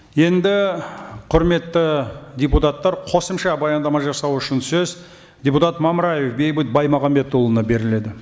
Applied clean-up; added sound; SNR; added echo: none; none; none; none.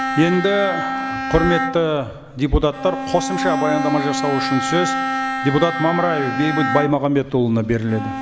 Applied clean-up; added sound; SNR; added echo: none; Bowed string instrument; 4 dB; none.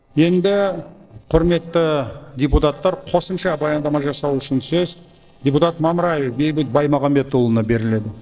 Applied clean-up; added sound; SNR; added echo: neural separator model SepFormer DNS4.